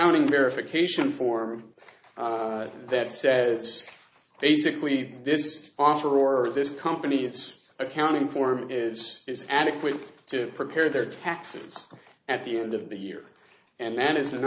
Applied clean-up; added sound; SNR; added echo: none; none; none; none.